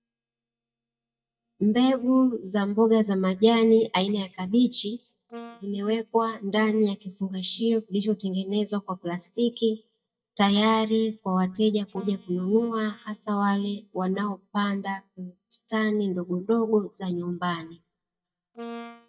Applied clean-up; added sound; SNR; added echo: neural mask model DeepFilterNet 3.